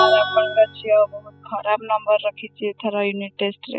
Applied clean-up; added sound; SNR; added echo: classical method spectral subtraction.